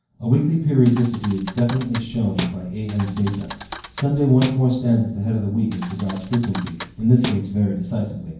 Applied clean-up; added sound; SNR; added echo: none; Thump, thud; 13 dB; reverberation time 0.9 s.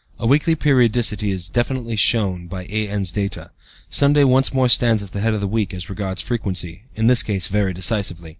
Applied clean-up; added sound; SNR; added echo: none; none; none; none.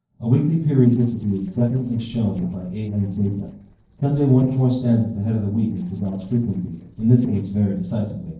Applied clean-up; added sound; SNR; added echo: neural separator model SepFormer DNS4.